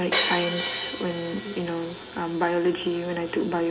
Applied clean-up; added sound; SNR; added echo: none; Crash cymbal; 5 dB; reverberation time 0.3 s.